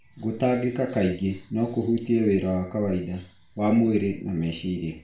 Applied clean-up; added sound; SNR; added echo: none; none; none; reverberation time 0.4 s.